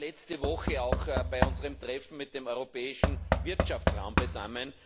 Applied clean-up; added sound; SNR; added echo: none; Knock / Wood; -4 dB; none.